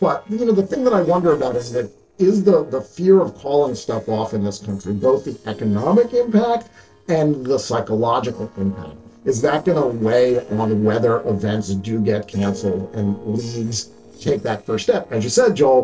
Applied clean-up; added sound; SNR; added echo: neural separator model SepFormer DNS4.